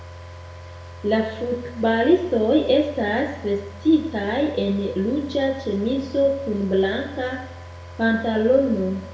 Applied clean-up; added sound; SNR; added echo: none; Car; 16 dB; reverberation time 0.8 s.